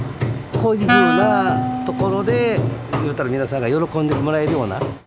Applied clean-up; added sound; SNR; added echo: none; Wind instrument, woodwind instrument; 2 dB; none.